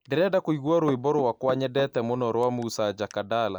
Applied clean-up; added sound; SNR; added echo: neural mask model Resemble Enhance denoiser.